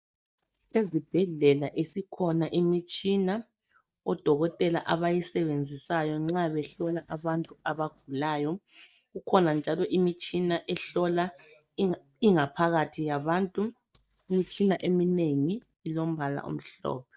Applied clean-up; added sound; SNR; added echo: neural mask model DeepFilterNet 3.